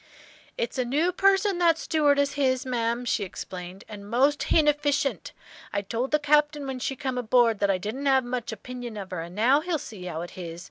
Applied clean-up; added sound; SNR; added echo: none; none; none; none.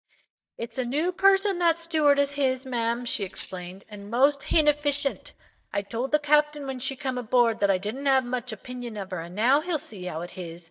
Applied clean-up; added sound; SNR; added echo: neural mask model DeepFilterNet 3.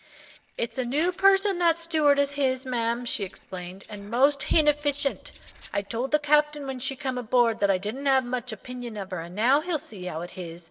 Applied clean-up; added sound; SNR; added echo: neural separator model SepFormer DNS4.